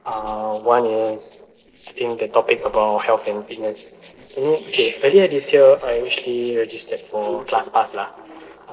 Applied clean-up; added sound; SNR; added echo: neural separator model SepFormer DNS4.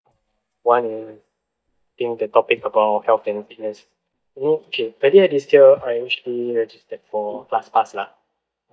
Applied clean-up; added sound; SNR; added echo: neural mask model DeepFilterNet 3.